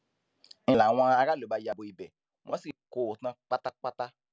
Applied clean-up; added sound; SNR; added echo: none; none; none; none.